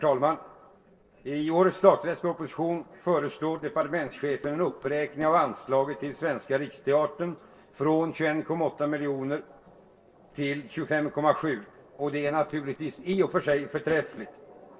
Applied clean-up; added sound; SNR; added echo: neural separator model SepFormer DNS4.